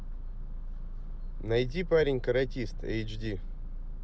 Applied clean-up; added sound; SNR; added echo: none; none; none; none.